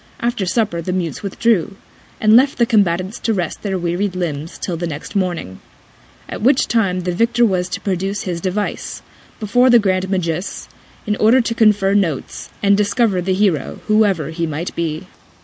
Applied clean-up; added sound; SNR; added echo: none; none; none; none.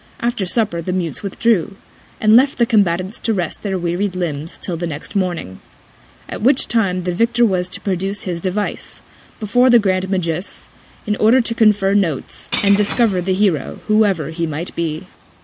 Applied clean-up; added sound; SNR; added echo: none; Shatter / Crushing; 12 dB; none.